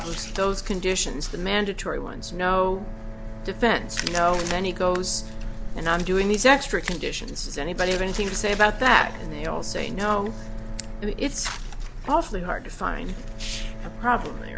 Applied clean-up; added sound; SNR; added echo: none; Bowed string instrument; 18 dB; none.